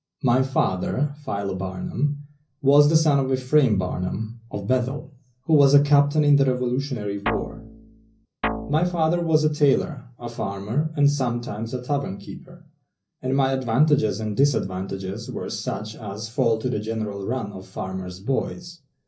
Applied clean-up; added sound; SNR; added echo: none; Guitar; 8 dB; reverberation time 0.5 s.